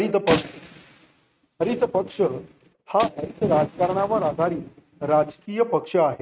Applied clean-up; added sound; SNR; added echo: neural mask model RNNoise.